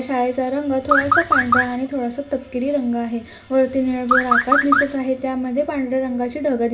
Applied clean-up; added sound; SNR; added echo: none; Car; -2 dB; reverberation time 0.4 s.